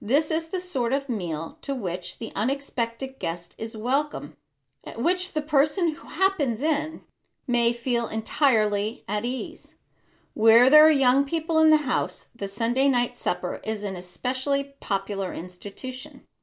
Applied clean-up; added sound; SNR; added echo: none; none; none; none.